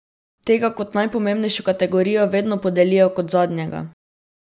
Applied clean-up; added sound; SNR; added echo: none; none; none; none.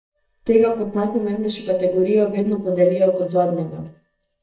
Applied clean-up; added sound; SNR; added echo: neural mask model DeepFilterNet 3.